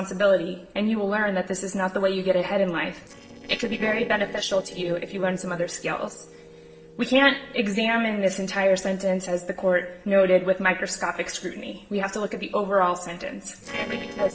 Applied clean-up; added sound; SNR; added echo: neural separator model SepFormer DNS4.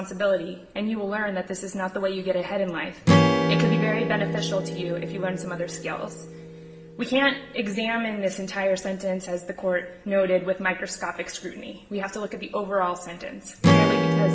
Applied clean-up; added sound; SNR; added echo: none; Strum; 0 dB; reverberation time 1.1 s.